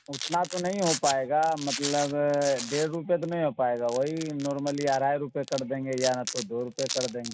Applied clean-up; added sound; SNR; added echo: none; Domestic sounds, home sounds; 10 dB; none.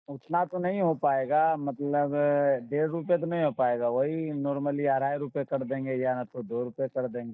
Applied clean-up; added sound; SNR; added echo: neural mask model DeepFilterNet 3.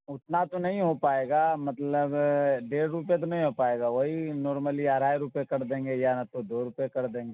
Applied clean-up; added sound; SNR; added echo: none; none; none; none.